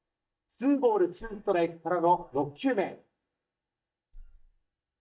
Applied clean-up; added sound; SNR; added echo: neural mask model DeepFilterNet 3.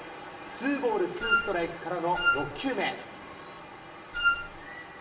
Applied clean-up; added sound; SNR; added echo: none; Wind instrument, woodwind instrument; -3 dB; reverberation time 1.2 s.